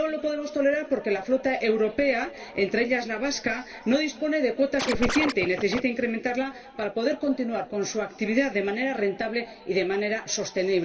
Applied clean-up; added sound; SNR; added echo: none; Scratching (performance technique); 4 dB; reverberation time 2.3 s.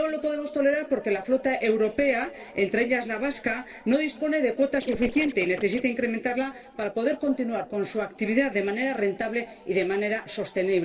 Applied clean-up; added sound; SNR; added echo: neural separator model SepFormer DNS4.